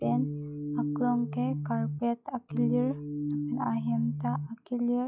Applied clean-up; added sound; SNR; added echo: classical method log-MMSE.